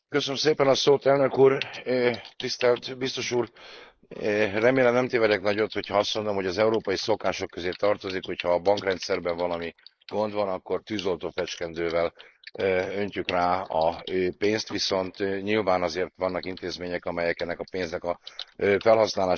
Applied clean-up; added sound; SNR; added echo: neural mask model Resemble Enhance denoiser.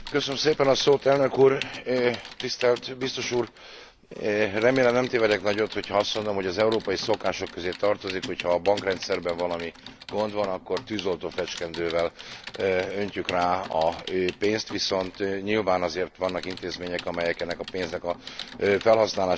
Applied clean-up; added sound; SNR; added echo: none; Typing; 16 dB; none.